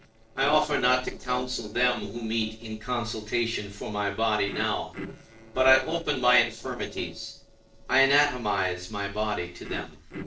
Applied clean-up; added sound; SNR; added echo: neural separator model SepFormer DNS4.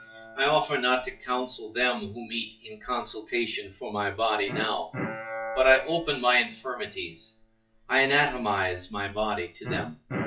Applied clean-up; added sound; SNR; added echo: classical method WPE with log-MMSE.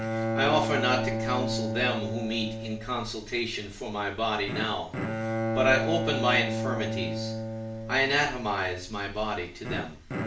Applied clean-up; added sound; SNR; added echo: none; Bowed string instrument; 3 dB; reverberation time 0.4 s.